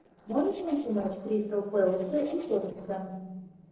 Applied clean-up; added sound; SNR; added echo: neural separator model SepFormer DNS4.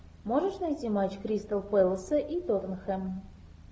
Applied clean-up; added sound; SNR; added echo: none; none; none; none.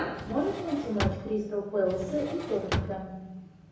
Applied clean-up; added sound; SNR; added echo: none; Drawer open or close; 5 dB; reverberation time 0.9 s.